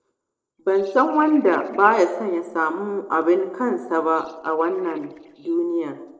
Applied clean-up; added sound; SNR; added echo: neural separator model SepFormer DNS4.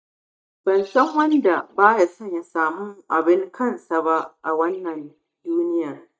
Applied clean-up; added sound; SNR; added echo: neural mask model DeepFilterNet 3.